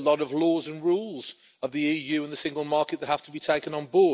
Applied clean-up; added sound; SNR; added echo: none; none; none; none.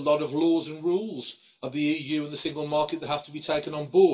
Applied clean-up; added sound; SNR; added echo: none; none; none; reverberation time 0.2 s.